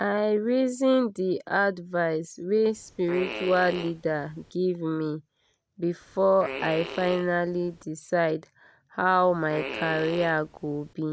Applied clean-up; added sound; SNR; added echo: none; Fart; 12 dB; none.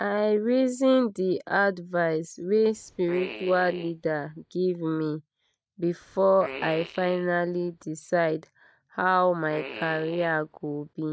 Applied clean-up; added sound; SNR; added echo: neural mask model DeepFilterNet 3.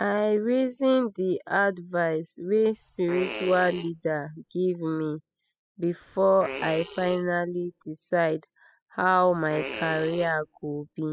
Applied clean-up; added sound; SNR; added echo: classical method spectral subtraction.